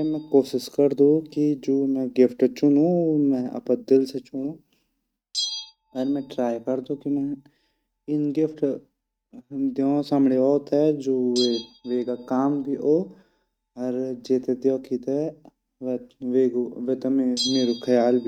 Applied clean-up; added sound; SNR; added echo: neural mask model RNNoise.